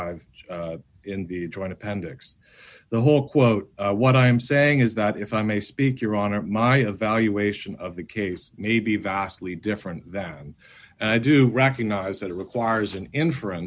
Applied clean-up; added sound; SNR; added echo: none; none; none; none.